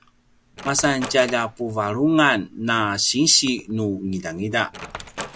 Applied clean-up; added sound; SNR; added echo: none; Wood; 17 dB; none.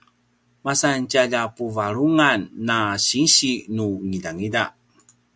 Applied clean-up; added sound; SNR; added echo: none; none; none; none.